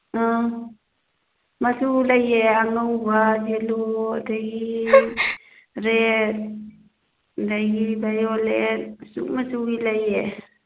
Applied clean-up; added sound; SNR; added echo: none; Gasp; 1 dB; none.